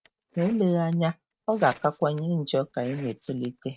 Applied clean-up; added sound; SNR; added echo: neural mask model RNNoise.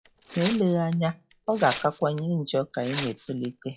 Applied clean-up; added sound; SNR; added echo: classical method log-MMSE.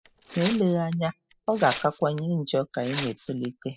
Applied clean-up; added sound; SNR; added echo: classical method spectral subtraction.